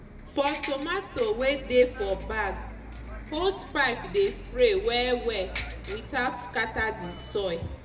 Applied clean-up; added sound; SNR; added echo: none; Bus; 11 dB; reverberation time 1.3 s.